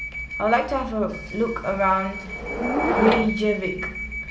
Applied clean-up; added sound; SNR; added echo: none; Subway, metro, underground / Door; 3 dB; reverberation time 1.7 s.